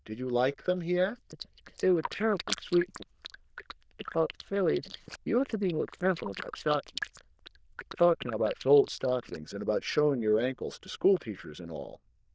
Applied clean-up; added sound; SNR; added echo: neural diffusion model UNIVERSE++.